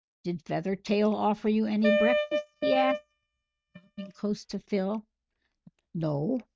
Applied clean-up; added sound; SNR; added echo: neural mask model RNNoise.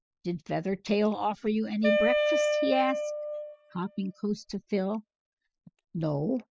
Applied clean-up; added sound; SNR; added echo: classical method spectral subtraction.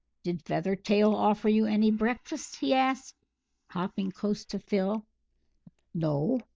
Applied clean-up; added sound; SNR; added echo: neural mask model Resemble Enhance denoiser.